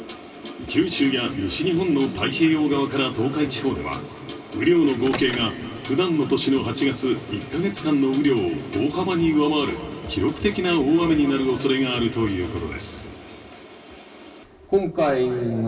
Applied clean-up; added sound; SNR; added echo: none; Microwave oven; 14 dB; reverberation time 3.0 s.